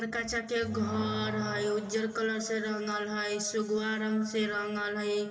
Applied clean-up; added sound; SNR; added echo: none; Accelerating, revving, vroom / Car; 15 dB; reverberation time 2.3 s.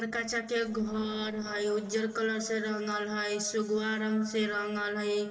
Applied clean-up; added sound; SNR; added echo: neural separator model SepFormer DNS4.